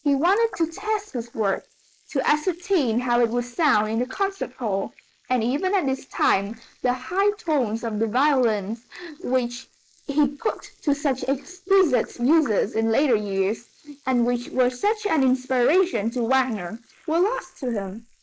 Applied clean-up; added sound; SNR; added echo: neural mask model Resemble Enhance denoiser.